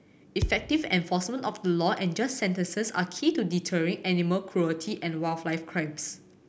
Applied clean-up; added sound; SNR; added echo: none; Thump, thud; 7 dB; none.